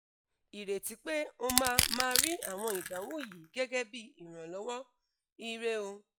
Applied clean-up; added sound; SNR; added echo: classical method log-MMSE.